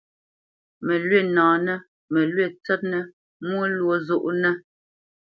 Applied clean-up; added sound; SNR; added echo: none; none; none; none.